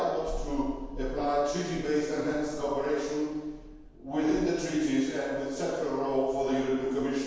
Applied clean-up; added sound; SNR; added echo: none; Thunder; 14 dB; reverberation time 1.2 s.